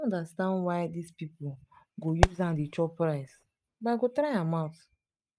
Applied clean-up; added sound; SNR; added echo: neural mask model RNNoise.